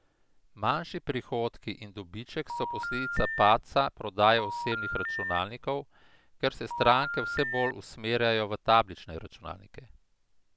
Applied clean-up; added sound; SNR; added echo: none; Telephone; 5 dB; none.